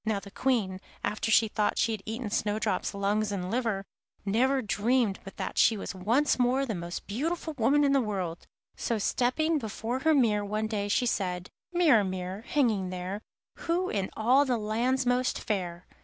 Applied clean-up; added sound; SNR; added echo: none; none; none; none.